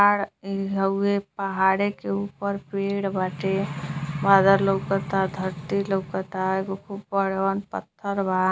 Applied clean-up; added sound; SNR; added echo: none; none; none; none.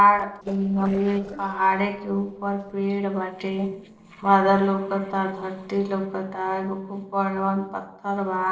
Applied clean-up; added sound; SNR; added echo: neural separator model SepFormer DNS4.